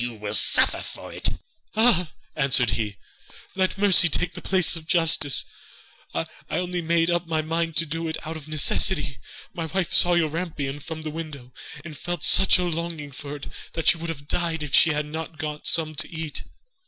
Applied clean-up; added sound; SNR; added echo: none; none; none; none.